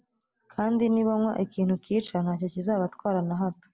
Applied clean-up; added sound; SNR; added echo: none; none; none; none.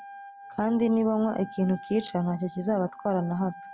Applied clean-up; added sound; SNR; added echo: none; Wind instrument, woodwind instrument; 17 dB; none.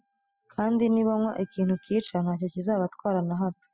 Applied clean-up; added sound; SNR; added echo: classical method spectral subtraction.